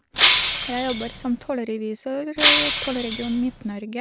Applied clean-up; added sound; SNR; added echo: none; Shatter; -5 dB; none.